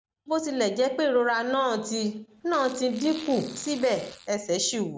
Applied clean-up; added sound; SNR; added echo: none; Fart; 18 dB; none.